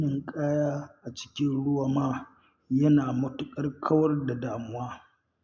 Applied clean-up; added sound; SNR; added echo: none; none; none; none.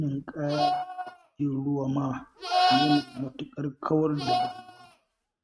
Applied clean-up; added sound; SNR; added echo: neural mask model RNNoise.